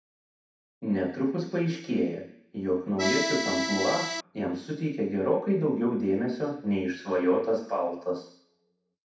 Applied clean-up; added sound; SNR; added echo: none; Accordion; 1 dB; reverberation time 0.6 s.